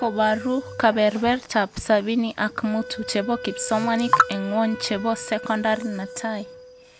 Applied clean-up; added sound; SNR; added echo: none; Wind instrument, woodwind instrument; 16 dB; none.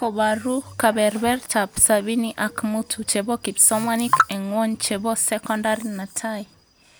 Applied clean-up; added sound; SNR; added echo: none; none; none; none.